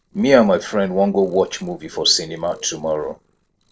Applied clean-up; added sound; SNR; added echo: neural separator model SepFormer DNS4.